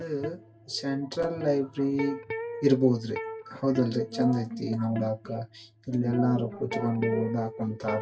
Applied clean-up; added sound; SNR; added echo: none; Electric guitar; 12 dB; reverberation time 0.1 s.